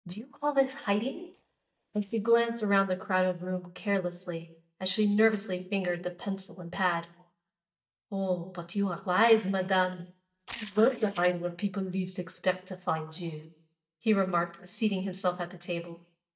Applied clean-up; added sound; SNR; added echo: neural mask model DeepFilterNet 3.